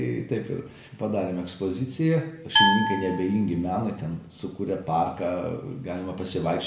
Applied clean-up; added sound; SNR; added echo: none; Glass; -4 dB; reverberation time 0.7 s.